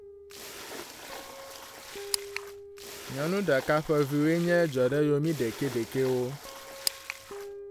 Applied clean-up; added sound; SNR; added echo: none; Splash, splatter + Guitar; 13 dB; none.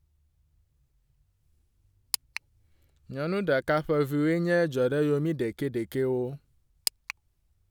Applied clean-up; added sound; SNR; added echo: none; none; none; none.